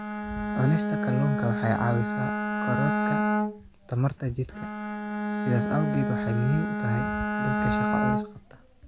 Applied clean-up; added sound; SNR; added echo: none; Bowed string instrument; 1 dB; none.